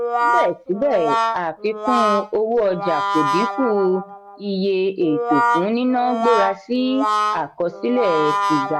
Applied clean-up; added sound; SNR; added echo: none; Brass instrument; 2 dB; none.